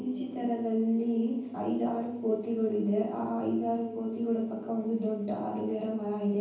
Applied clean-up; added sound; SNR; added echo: none; none; none; reverberation time 0.9 s.